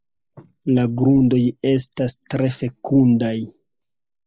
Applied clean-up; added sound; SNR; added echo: neural mask model Resemble Enhance denoiser.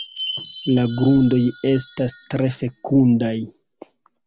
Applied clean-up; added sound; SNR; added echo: none; Chime; 10 dB; none.